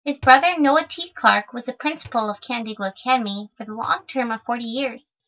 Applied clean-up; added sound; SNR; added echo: neural mask model DeepFilterNet 3.